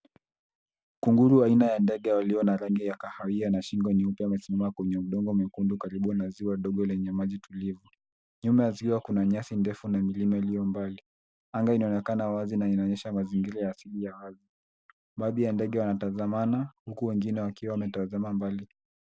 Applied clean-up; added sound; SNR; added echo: none; none; none; none.